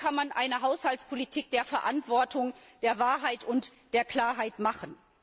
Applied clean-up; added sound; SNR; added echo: none; none; none; none.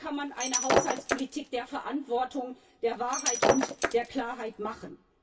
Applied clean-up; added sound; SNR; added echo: none; Shatter; -2 dB; reverberation time 0.1 s.